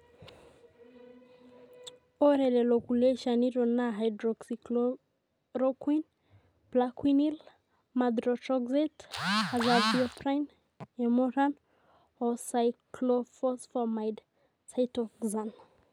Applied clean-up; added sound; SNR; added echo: none; none; none; none.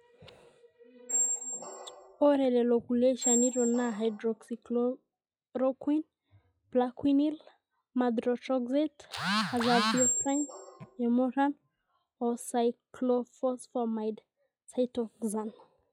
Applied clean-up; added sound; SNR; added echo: classical method log-MMSE.